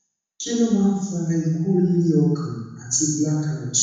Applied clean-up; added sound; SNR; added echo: none; none; none; reverberation time 1.1 s.